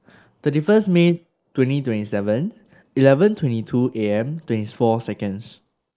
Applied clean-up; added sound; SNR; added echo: neural mask model Resemble Enhance denoiser.